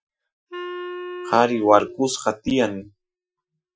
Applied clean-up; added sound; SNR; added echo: classical method Wiener filter.